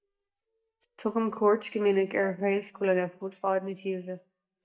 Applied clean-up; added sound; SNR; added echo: neural mask model DeepFilterNet 3.